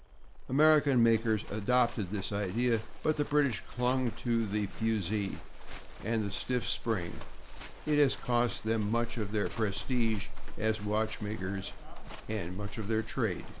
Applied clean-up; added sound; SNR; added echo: none; Livestock, farm animals, working animals; 4 dB; none.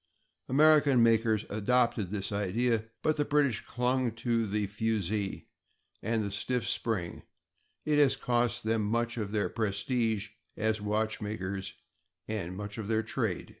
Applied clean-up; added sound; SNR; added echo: none; none; none; none.